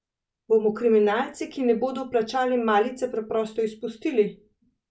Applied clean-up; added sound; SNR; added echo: none; none; none; none.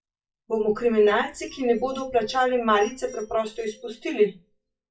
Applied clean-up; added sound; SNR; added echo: classical method WPE with log-MMSE.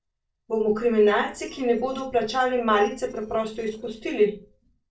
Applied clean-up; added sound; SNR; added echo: neural separator model SepFormer DNS4.